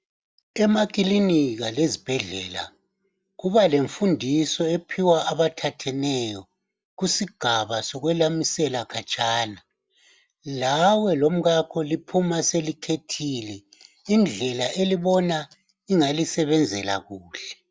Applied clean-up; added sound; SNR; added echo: none; none; none; none.